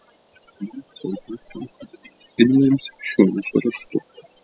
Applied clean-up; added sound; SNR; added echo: classical method spectral subtraction.